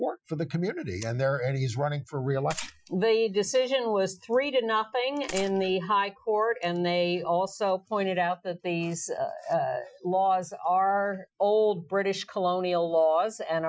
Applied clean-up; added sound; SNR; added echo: classical method Wiener filter.